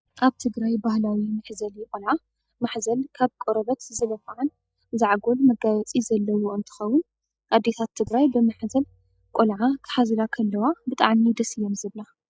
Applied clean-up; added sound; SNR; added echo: neural mask model DeepFilterNet 3.